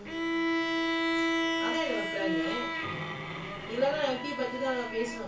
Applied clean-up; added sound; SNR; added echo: none; Bowed string instrument; -3 dB; reverberation time 0.3 s.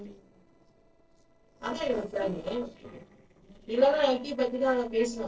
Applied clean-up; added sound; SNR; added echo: neural separator model SepFormer DNS4.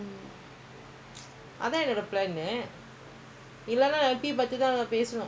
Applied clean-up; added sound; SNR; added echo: none; none; none; none.